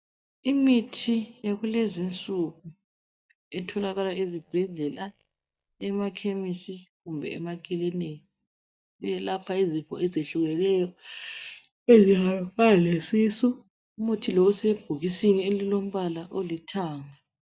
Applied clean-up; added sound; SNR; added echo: neural mask model DeepFilterNet 3.